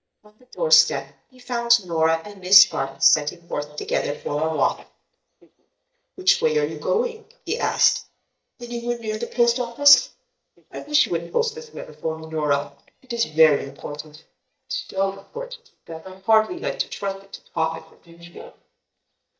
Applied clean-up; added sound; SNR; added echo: neural mask model DeepFilterNet 3.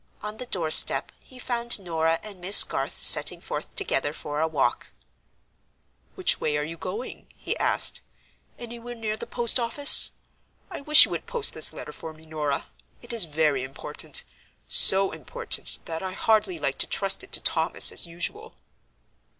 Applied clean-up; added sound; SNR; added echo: none; none; none; none.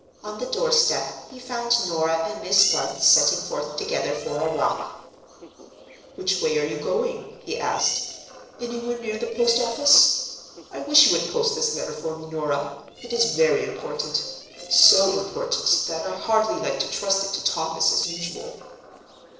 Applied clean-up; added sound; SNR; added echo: neural separator model SepFormer DNS4.